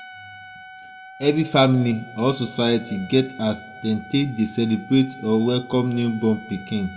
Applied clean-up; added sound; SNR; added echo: none; Trumpet; 19 dB; reverberation time 0.9 s.